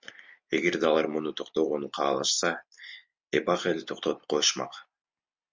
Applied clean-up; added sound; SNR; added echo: none; none; none; none.